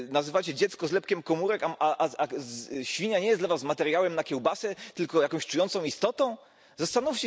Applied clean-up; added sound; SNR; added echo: none; none; none; none.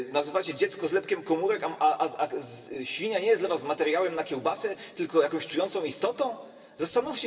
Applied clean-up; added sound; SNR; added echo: none; none; none; reverberation time 2.0 s.